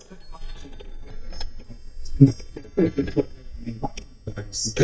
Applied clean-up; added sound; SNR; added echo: neural mask model DeepFilterNet 3.